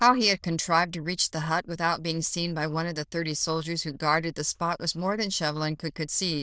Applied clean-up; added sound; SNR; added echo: neural diffusion model UNIVERSE++.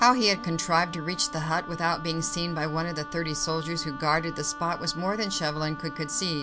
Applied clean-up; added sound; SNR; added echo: none; Wind instrument, woodwind instrument; 12 dB; none.